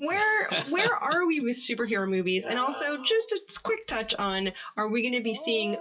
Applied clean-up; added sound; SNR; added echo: classical method WPE with log-MMSE.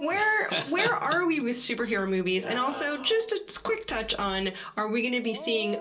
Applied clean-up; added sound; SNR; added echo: none; Dog; 20 dB; reverberation time 0.2 s.